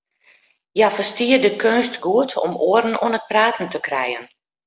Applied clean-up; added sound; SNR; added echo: none; none; none; none.